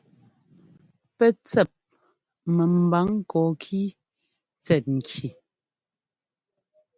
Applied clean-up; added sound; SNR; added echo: none; none; none; none.